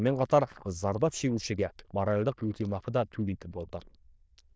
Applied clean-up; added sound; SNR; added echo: neural diffusion model UNIVERSE++.